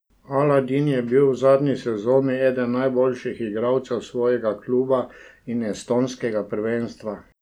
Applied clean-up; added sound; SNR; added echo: none; none; none; none.